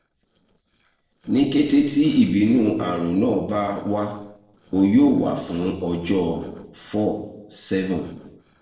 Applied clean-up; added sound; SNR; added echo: neural separator model SepFormer DNS4.